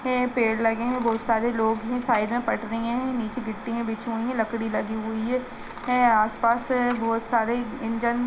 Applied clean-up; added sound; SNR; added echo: none; Coin (dropping); 18 dB; reverberation time 0.4 s.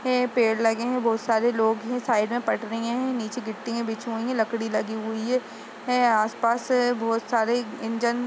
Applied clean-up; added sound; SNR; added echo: none; none; none; none.